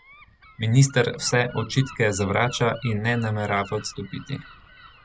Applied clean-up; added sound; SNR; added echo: none; Gull, seagull; 20 dB; none.